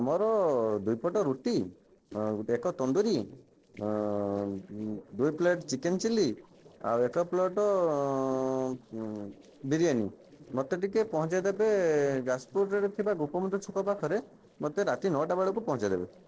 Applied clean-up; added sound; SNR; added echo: neural separator model SepFormer DNS4.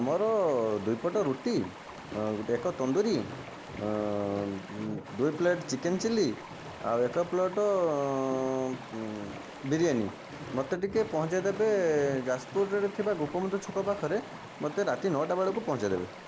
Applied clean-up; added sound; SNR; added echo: none; Walk, footsteps + Stream; 13 dB; none.